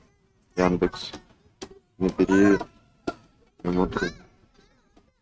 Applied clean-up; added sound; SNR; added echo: neural mask model RNNoise.